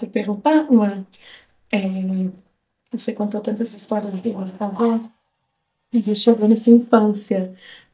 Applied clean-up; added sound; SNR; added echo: neural mask model DeepFilterNet 3.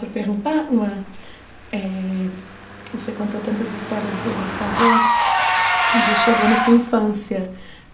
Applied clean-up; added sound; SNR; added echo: none; Engine / Car; 0 dB; reverberation time 0.4 s.